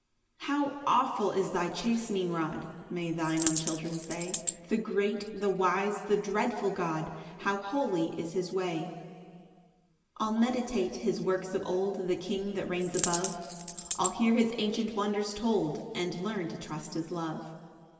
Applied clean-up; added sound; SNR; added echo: none; Coin (dropping); 5 dB; reverberation time 2.0 s.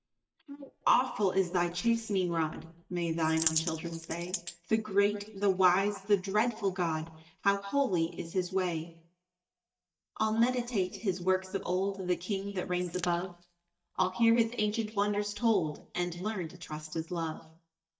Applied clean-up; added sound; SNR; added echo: neural mask model DeepFilterNet 3.